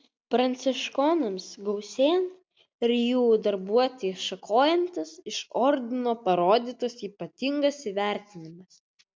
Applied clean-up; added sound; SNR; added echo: none; none; none; none.